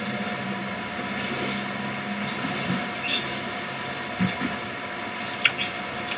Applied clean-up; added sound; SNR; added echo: none; none; none; reverberation time 0.4 s.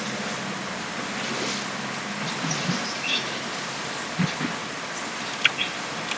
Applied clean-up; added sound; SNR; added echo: none; none; none; none.